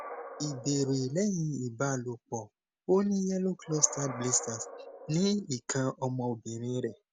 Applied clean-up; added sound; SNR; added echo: none; Animal; 16 dB; none.